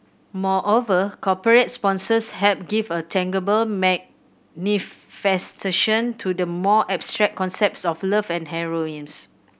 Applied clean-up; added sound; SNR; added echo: none; none; none; none.